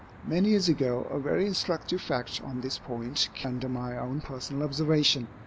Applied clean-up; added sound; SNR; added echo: none; Traffic noise, roadway noise; 19 dB; none.